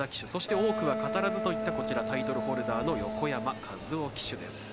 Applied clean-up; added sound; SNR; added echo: none; Wind instrument, woodwind instrument; 1 dB; none.